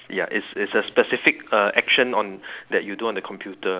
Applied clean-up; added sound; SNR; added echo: none; none; none; none.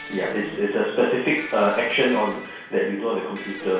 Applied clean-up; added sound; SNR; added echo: none; Electric guitar; 15 dB; reverberation time 0.6 s.